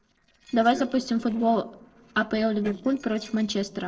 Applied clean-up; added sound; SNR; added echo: neural separator model SepFormer DNS4.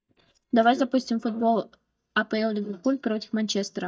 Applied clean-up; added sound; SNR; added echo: neural mask model DeepFilterNet 3.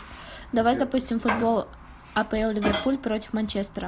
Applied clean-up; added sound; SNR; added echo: none; none; none; none.